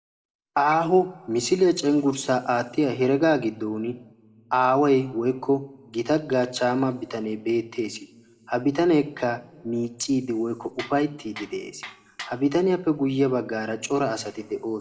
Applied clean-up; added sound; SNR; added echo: none; Tools; 17 dB; reverberation time 1.6 s.